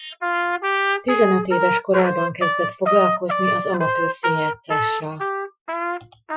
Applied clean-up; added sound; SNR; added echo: classical method Wiener filter.